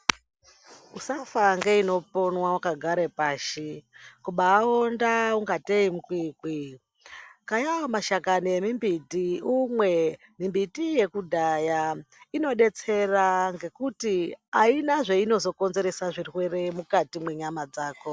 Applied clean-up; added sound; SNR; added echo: none; none; none; none.